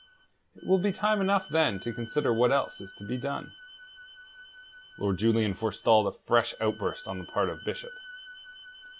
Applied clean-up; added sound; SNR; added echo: none; Bowed string instrument; 18 dB; none.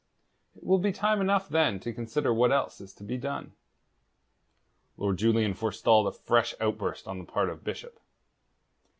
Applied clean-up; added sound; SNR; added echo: none; none; none; none.